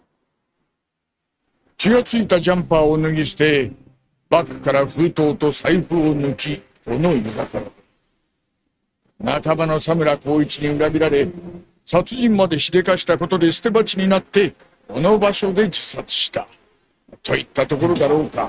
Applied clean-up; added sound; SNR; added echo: neural mask model RNNoise.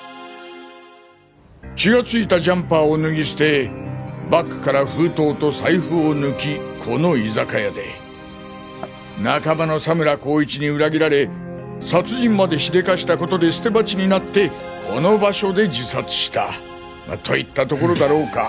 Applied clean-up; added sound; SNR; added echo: none; none; none; none.